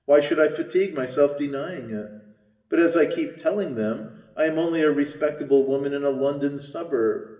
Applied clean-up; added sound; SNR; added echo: none; none; none; reverberation time 0.9 s.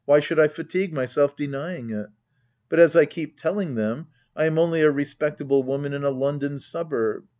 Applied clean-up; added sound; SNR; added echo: none; none; none; none.